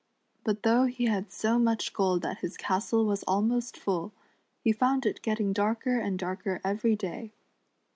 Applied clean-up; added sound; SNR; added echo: none; none; none; none.